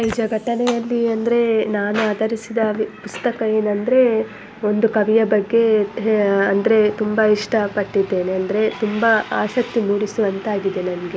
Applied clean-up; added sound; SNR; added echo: none; none; none; none.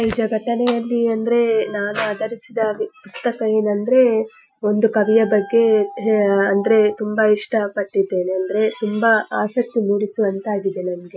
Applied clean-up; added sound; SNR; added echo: classical method Wiener filter.